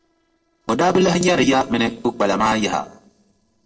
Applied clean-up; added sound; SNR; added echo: neural separator model SepFormer DNS4.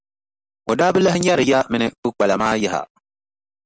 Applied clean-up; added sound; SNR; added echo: none; none; none; none.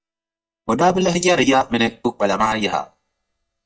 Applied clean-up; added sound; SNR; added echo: neural mask model DeepFilterNet 3.